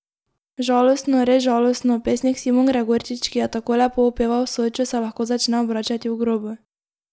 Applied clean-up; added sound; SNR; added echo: none; none; none; none.